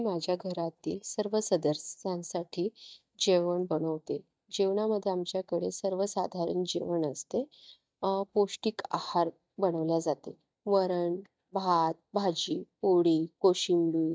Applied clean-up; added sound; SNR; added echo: neural mask model DeepFilterNet 3.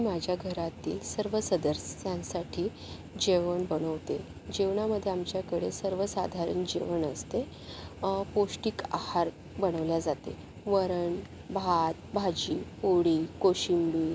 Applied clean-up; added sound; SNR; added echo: none; none; none; none.